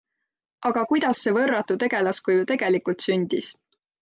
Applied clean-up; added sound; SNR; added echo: none; none; none; none.